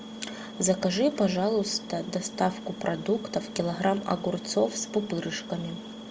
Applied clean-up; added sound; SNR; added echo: none; none; none; none.